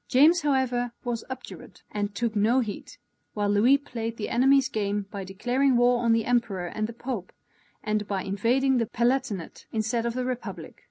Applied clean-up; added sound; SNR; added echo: none; none; none; none.